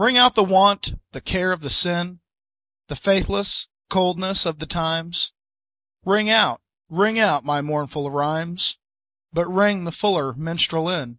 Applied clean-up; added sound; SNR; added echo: none; none; none; none.